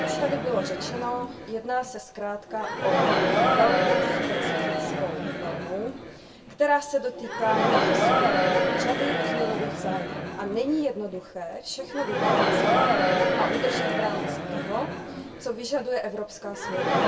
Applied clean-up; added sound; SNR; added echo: none; Crowd; -4 dB; reverberation time 0.2 s.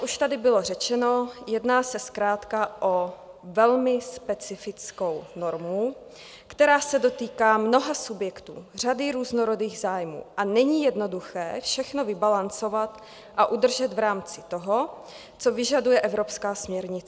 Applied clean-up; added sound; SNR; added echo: none; none; none; none.